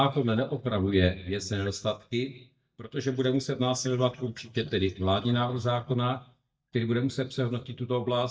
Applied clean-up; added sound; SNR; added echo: neural mask model DeepFilterNet 3.